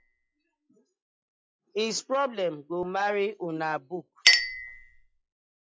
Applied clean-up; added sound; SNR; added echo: classical method log-MMSE.